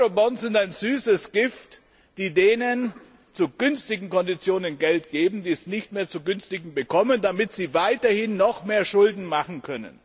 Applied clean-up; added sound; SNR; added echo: none; none; none; none.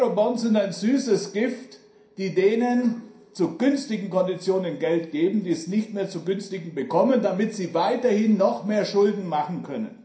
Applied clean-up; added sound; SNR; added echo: none; none; none; reverberation time 0.5 s.